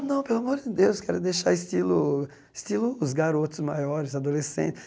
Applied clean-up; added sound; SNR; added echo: none; none; none; none.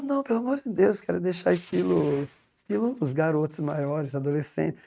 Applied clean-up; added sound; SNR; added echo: neural mask model RNNoise.